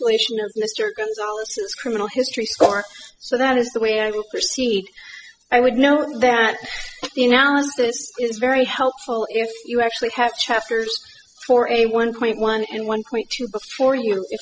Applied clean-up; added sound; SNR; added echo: classical method spectral subtraction.